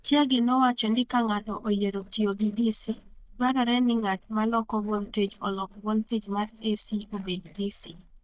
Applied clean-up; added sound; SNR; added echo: neural mask model DeepFilterNet 3.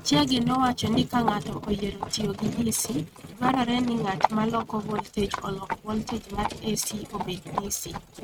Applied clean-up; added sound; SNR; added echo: neural mask model RNNoise.